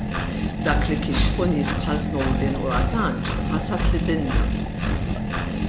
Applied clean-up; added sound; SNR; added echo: none; Engine; -5 dB; none.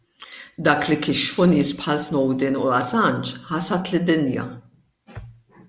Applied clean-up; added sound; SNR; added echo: none; none; none; none.